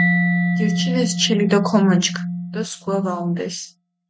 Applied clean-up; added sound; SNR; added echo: neural mask model RNNoise.